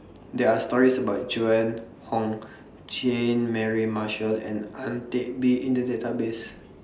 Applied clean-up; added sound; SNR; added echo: none; none; none; none.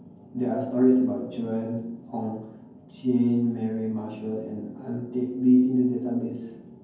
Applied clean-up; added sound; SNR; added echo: none; none; none; reverberation time 0.9 s.